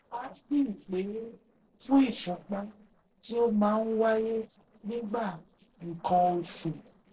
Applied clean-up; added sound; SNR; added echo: neural separator model SepFormer DNS4.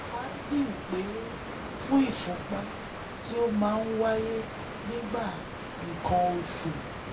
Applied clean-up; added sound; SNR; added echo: none; Water; 7 dB; reverberation time 0.2 s.